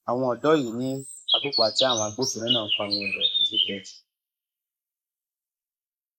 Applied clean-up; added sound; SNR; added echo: neural mask model Resemble Enhance denoiser.